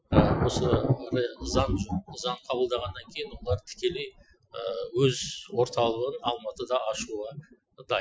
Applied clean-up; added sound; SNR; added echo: classical method Wiener filter.